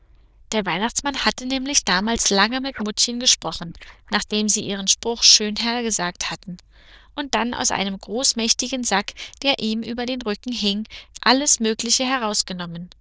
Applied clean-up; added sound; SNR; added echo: neural diffusion model UNIVERSE++.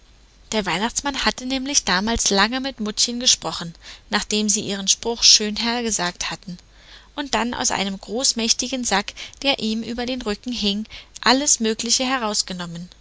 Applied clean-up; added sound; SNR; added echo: none; none; none; none.